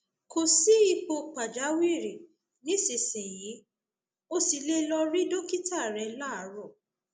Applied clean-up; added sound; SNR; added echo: none; none; none; none.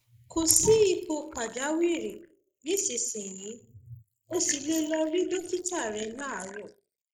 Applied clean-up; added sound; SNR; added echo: neural mask model Resemble Enhance denoiser.